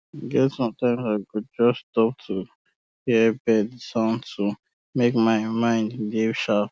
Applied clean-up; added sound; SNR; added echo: none; none; none; none.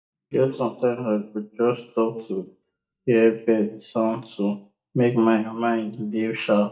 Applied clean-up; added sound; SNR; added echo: neural mask model DeepFilterNet 3.